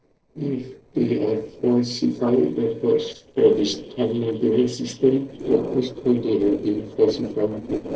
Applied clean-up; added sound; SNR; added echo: neural separator model SepFormer DNS4.